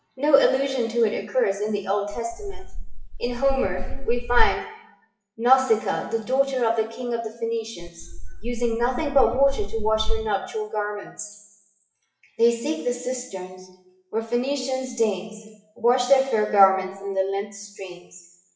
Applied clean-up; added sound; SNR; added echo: classical method WPE with log-MMSE.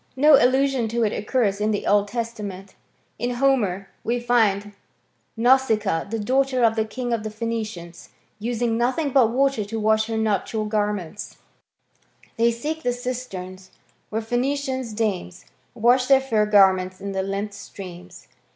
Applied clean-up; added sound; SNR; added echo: none; none; none; none.